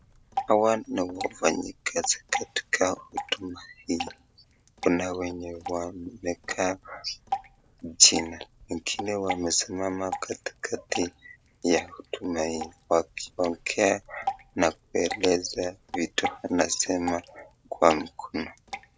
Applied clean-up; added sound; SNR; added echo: none; Drip / Water; 12 dB; none.